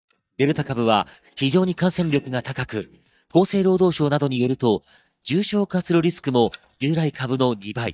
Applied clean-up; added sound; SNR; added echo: neural mask model DeepFilterNet 3.